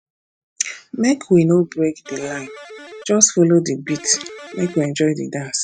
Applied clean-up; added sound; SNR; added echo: classical method spectral subtraction.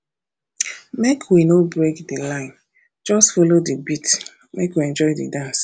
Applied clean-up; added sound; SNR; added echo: none; none; none; none.